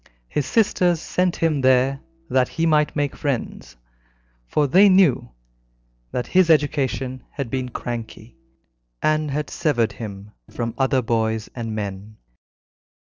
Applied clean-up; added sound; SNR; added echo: neural separator model SepFormer DNS4.